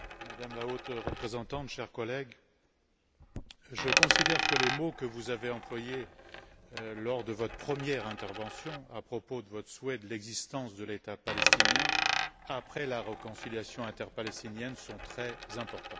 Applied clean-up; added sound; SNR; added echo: none; Coin (dropping); -3 dB; none.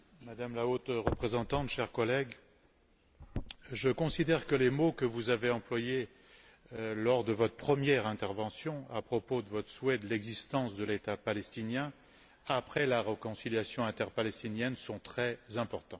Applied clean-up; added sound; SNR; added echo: none; none; none; none.